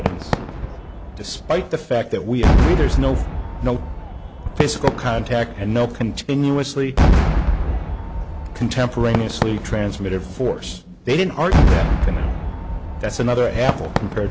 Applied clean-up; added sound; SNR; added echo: none; Cheering / Fireworks; -1 dB; none.